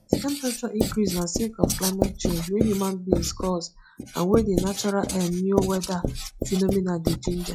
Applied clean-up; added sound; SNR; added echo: classical method log-MMSE.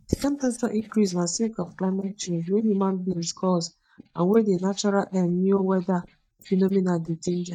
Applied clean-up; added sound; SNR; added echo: neural mask model DeepFilterNet 3.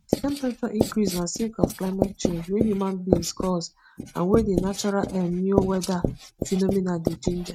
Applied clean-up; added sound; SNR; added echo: neural mask model RNNoise.